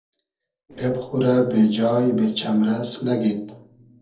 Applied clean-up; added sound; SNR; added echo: neural separator model SepFormer DNS4.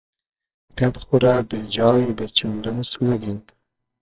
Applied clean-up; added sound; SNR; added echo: neural separator model SepFormer WHAMR!.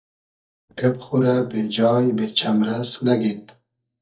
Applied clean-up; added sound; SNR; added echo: neural mask model DeepFilterNet 3.